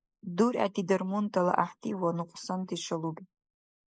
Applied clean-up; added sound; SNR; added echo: neural mask model Resemble Enhance denoiser.